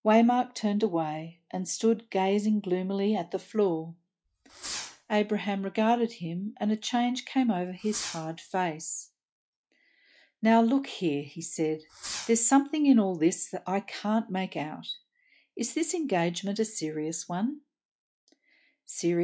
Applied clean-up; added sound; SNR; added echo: classical method log-MMSE.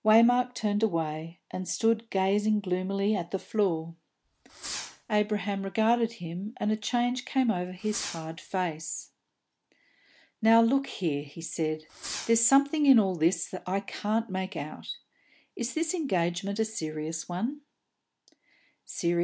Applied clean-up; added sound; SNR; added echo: none; Fireworks; 14 dB; none.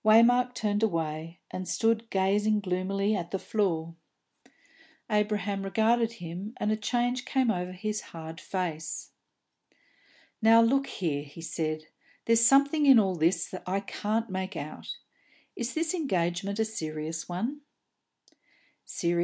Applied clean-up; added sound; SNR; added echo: none; none; none; none.